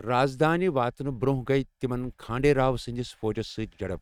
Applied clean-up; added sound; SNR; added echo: neural mask model RNNoise.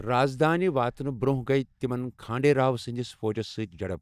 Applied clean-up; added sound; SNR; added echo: neural mask model DeepFilterNet 3.